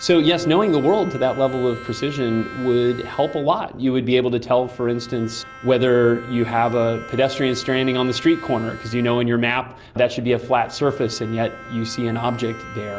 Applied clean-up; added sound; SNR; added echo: none; Bowed string instrument; 18 dB; none.